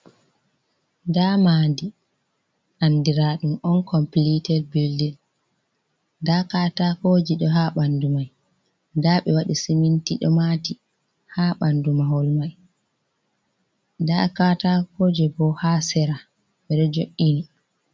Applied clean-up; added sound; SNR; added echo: none; none; none; none.